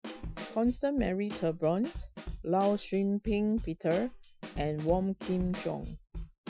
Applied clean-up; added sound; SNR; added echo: classical method Wiener filter.